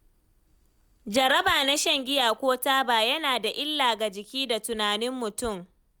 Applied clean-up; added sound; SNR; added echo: none; none; none; none.